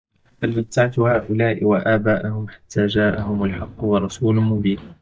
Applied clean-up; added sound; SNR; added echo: neural mask model DeepFilterNet 3.